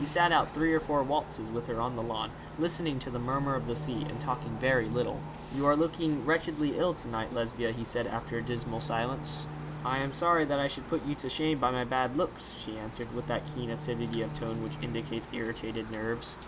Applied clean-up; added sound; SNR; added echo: none; Cricket + Wind instrument, woodwind instrument; 10 dB; none.